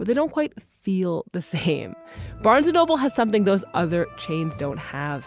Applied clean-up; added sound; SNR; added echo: none; none; none; none.